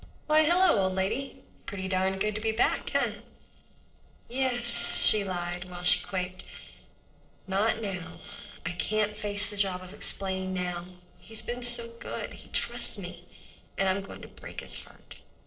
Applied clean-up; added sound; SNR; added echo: neural separator model SepFormer DNS4.